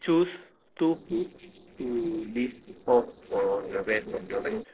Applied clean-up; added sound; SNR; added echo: neural separator model SepFormer DNS4.